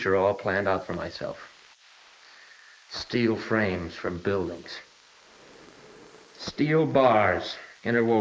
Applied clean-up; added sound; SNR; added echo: neural mask model Resemble Enhance denoiser.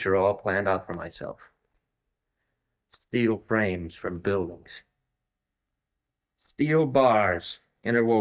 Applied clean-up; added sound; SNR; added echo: neural mask model DeepFilterNet 3.